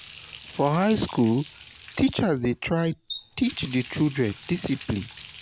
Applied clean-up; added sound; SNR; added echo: none; Water tap, faucet; 18 dB; none.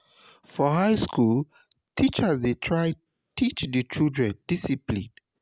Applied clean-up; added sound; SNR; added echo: none; none; none; none.